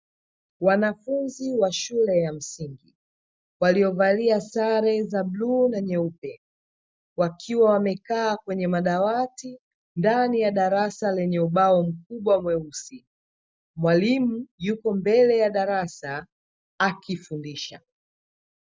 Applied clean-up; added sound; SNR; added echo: none; none; none; none.